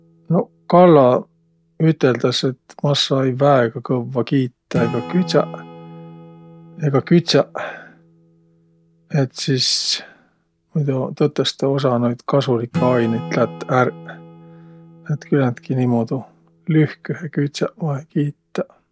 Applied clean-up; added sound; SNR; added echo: none; Acoustic guitar / Strum; 16 dB; none.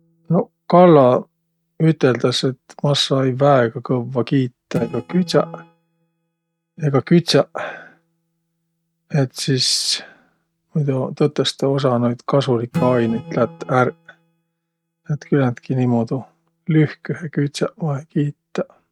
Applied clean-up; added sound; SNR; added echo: neural mask model RNNoise.